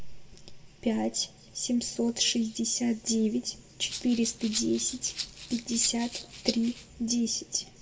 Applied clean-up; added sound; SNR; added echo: none; Rattle (instrument); 10 dB; reverberation time 1.4 s.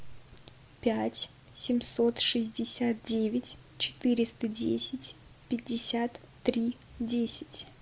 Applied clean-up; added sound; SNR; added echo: none; none; none; none.